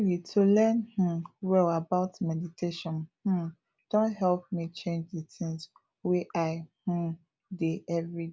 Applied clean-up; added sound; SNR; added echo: none; none; none; none.